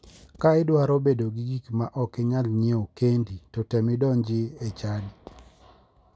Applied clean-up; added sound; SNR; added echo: none; none; none; none.